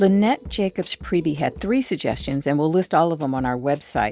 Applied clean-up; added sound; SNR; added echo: none; none; none; none.